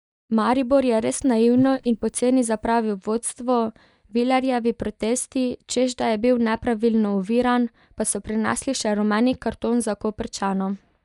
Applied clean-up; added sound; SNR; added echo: neural mask model DeepFilterNet 3.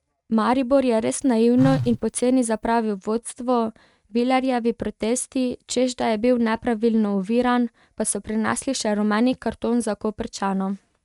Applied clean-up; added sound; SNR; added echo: neural mask model RNNoise.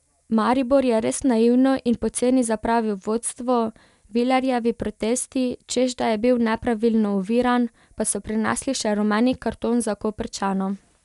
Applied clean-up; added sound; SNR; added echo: none; none; none; none.